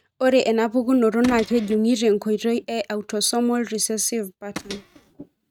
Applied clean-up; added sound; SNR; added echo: neural mask model RNNoise.